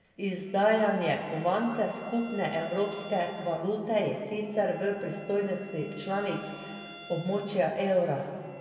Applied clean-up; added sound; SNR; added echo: none; Bowed string instrument; 20 dB; reverberation time 2.2 s.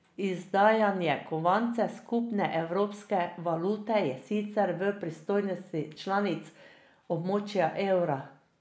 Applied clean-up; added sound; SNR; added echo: none; none; none; none.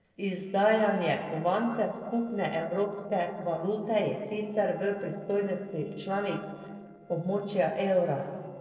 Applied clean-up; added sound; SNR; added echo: neural separator model SepFormer DNS4.